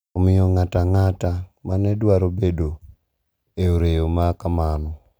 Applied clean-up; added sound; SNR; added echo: none; none; none; none.